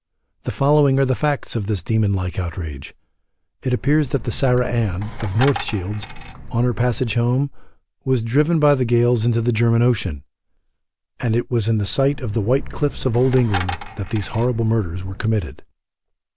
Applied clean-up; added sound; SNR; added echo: none; Coin (dropping); 9 dB; none.